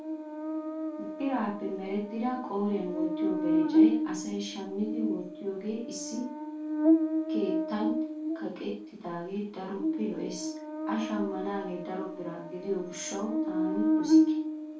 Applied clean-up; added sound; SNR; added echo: none; Buzz; -5 dB; reverberation time 0.3 s.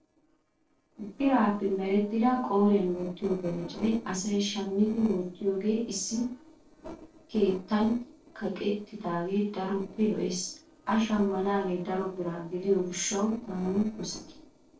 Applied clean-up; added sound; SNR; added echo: neural separator model SepFormer DNS4.